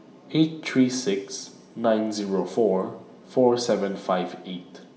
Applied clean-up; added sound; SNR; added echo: none; none; none; reverberation time 0.8 s.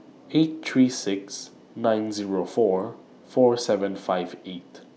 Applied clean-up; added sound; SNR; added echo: none; none; none; none.